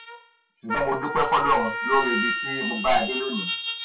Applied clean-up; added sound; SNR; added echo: classical method WPE with log-MMSE.